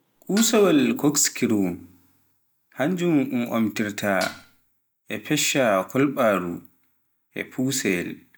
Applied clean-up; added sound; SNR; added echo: none; Dishes, pots, and pans; 14 dB; none.